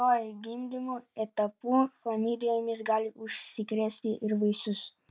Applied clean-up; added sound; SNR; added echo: none; none; none; none.